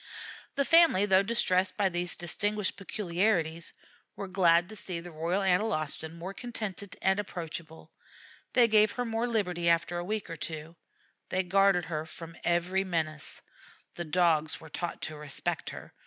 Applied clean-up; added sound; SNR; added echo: none; none; none; none.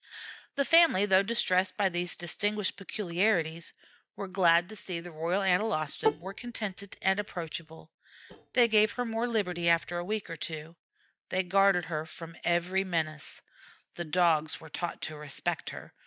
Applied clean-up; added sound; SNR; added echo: neural mask model DeepFilterNet 3.